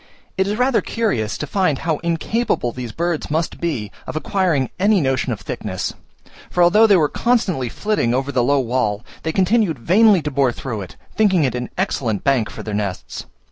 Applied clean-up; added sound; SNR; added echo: none; none; none; none.